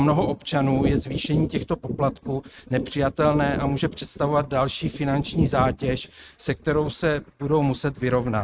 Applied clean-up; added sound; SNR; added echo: neural mask model RNNoise.